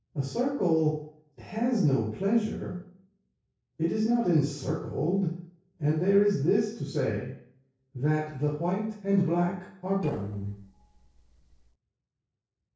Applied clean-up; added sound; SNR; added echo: neural separator model SepFormer DNS4.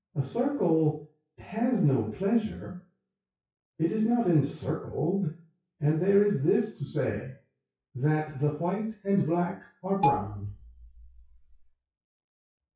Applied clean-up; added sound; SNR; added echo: classical method WPE with log-MMSE.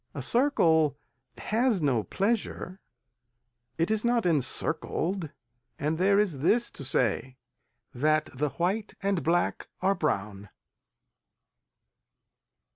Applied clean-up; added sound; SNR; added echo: none; none; none; none.